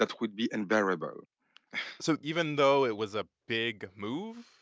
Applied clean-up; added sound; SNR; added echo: none; none; none; none.